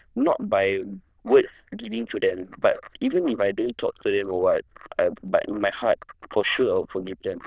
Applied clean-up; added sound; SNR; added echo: neural diffusion model UNIVERSE++.